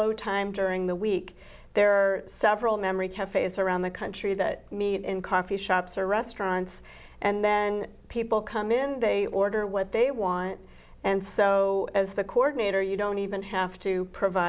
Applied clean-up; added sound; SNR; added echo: none; none; none; none.